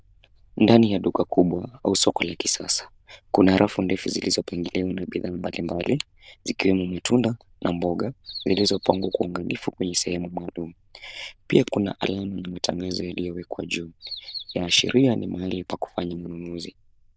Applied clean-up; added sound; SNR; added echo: neural diffusion model UNIVERSE++.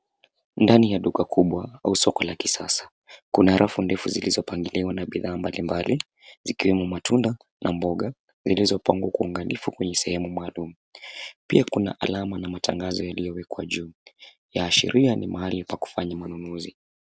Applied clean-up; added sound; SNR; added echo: none; none; none; none.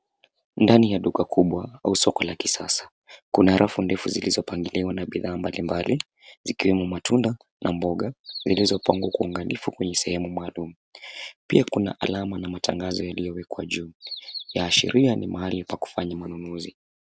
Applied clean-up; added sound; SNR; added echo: none; Bird vocalization, bird call, bird song; 15 dB; none.